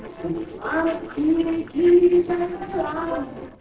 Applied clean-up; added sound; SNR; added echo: neural separator model SepFormer DNS4.